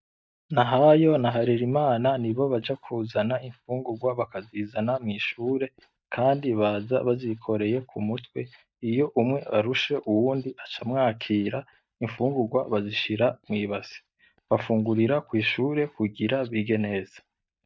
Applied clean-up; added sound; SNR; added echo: neural mask model DeepFilterNet 3.